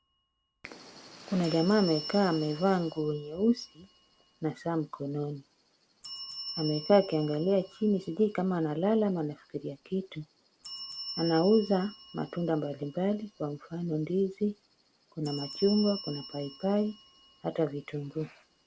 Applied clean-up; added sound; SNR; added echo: none; Bell; 16 dB; none.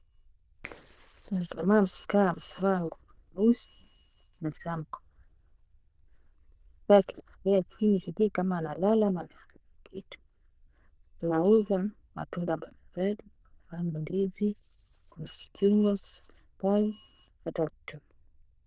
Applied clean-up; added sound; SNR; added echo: neural diffusion model UNIVERSE++.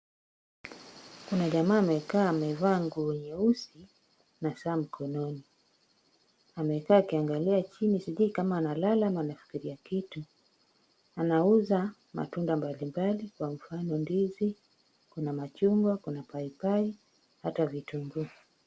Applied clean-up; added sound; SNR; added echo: none; none; none; none.